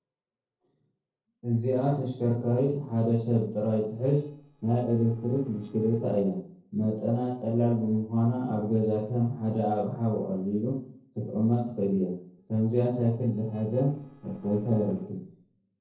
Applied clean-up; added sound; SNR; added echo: neural separator model SepFormer DNS4.